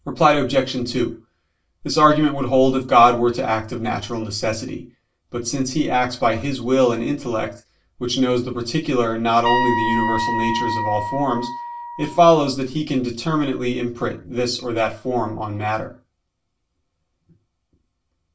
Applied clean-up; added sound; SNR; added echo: none; Wind instrument, woodwind instrument; 3 dB; reverberation time 0.2 s.